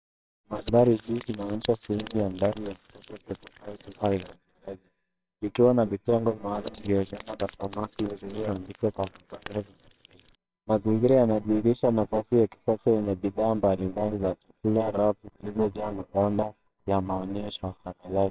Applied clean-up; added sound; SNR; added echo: neural separator model SepFormer WHAMR!.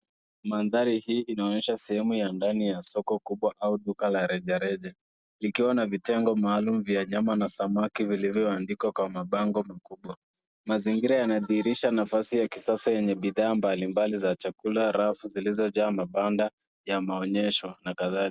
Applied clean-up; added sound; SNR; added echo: none; none; none; none.